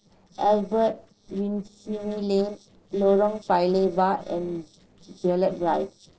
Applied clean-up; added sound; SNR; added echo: neural separator model SepFormer DNS4.